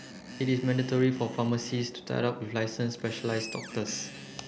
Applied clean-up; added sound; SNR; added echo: none; Screech; 16 dB; none.